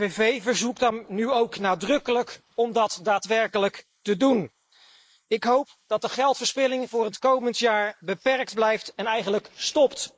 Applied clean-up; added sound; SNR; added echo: neural mask model Resemble Enhance denoiser.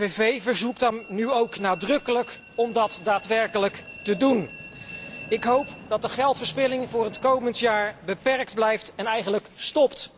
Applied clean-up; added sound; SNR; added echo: none; Train; 19 dB; none.